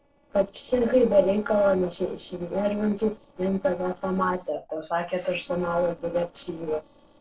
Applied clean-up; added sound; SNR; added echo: neural separator model SepFormer DNS4.